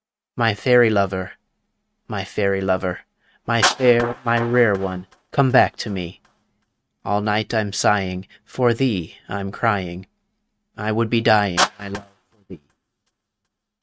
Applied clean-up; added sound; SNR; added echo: neural mask model RNNoise.